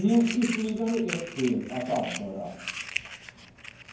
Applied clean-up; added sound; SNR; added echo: none; Fire; 10 dB; reverberation time 0.9 s.